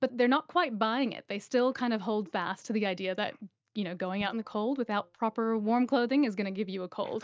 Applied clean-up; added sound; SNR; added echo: neural mask model DeepFilterNet 3.